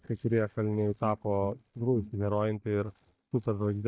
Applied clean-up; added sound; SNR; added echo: neural mask model DeepFilterNet 3.